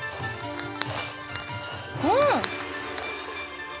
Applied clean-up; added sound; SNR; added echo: none; Fire; 12 dB; none.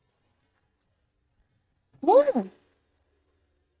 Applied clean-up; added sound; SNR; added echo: neural mask model DeepFilterNet 3.